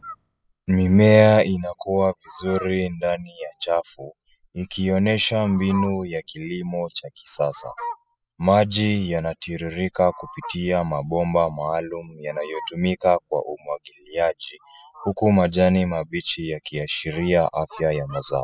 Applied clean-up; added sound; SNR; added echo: classical method spectral subtraction.